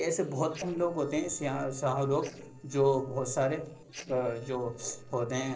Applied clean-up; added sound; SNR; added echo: neural separator model SepFormer DNS4.